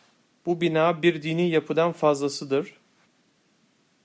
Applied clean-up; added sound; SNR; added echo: none; none; none; none.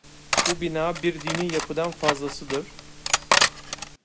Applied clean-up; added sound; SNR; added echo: none; Cutlery, silverware; -2 dB; none.